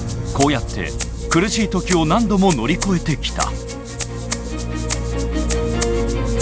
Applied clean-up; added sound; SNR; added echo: none; Rattle (instrument); 12 dB; none.